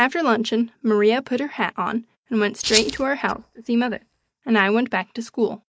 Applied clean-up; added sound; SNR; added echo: neural mask model DeepFilterNet 3.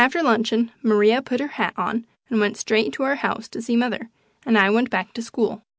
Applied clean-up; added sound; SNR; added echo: none; none; none; none.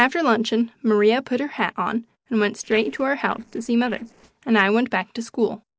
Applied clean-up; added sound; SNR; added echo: neural separator model SepFormer DNS4.